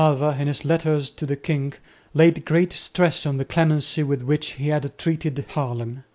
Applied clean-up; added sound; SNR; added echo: none; none; none; none.